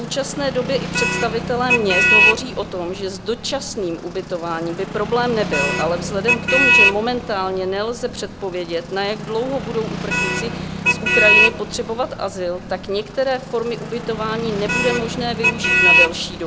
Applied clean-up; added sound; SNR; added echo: none; Motor vehicle (road); -2 dB; none.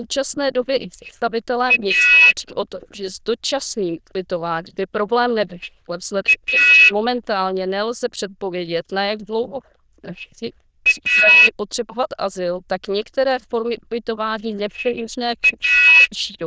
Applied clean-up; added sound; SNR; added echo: neural diffusion model UNIVERSE++.